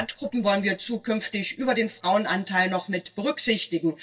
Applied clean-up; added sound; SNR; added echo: neural separator model SepFormer DNS4.